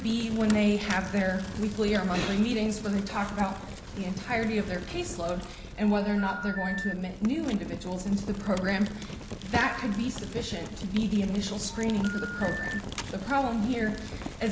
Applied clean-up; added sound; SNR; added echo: none; Telephone + Fire; 10 dB; none.